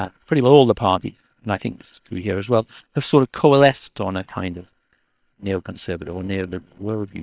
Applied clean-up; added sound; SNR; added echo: neural separator model SepFormer WHAM!.